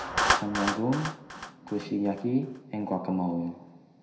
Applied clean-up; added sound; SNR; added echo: none; Clapping; 3 dB; reverberation time 0.9 s.